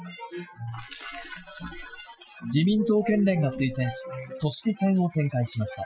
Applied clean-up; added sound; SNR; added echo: classical method Wiener filter.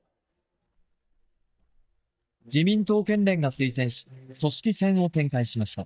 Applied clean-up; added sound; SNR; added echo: neural mask model DeepFilterNet 3.